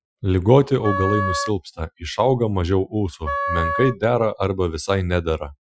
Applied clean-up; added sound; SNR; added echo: classical method Wiener filter.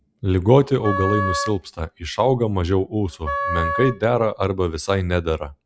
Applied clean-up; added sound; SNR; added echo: none; Wind instrument, woodwind instrument; 7 dB; none.